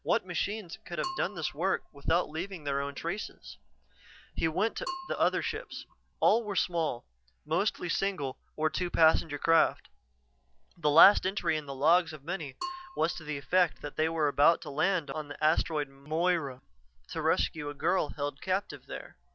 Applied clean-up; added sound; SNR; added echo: none; Bell / Percussion; 17 dB; none.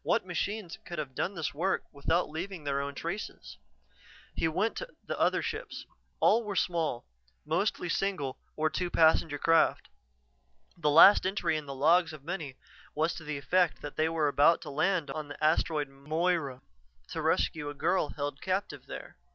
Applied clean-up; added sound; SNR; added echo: none; none; none; none.